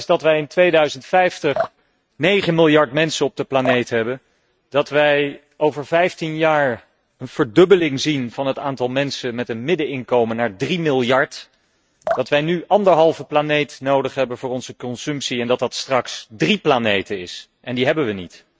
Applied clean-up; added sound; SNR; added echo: neural mask model RNNoise.